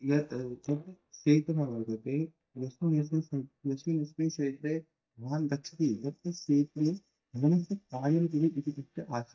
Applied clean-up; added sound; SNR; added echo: neural mask model DeepFilterNet 3.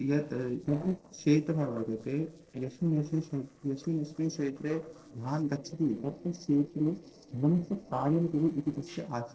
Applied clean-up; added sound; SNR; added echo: neural separator model SepFormer DNS4.